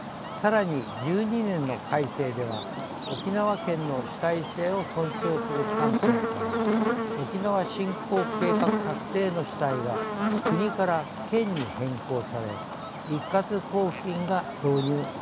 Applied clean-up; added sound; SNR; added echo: none; Buzz; 2 dB; none.